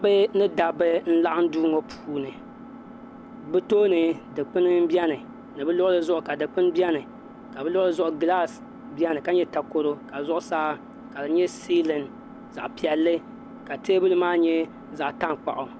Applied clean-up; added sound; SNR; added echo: none; Engine; 17 dB; none.